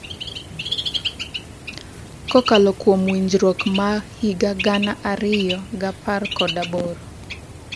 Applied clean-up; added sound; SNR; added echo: none; Bird; 9 dB; none.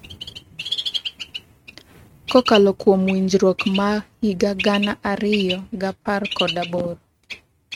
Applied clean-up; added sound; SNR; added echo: neural mask model RNNoise.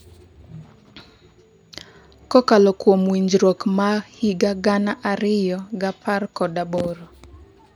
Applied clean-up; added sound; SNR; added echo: none; none; none; none.